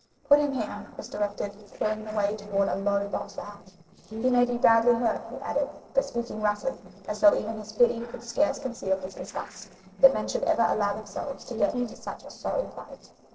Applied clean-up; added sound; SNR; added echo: neural separator model SepFormer DNS4.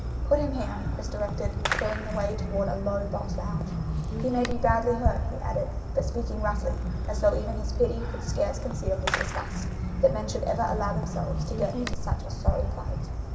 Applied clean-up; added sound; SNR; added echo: none; Fireworks; -1 dB; reverberation time 1.8 s.